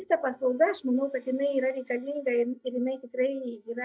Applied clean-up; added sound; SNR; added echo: neural mask model DeepFilterNet 3.